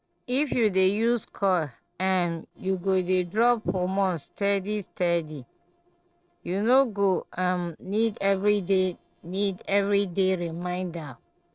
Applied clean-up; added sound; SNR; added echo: neural separator model SepFormer DNS4.